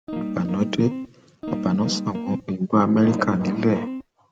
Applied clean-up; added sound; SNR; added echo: none; Guitar; 7 dB; none.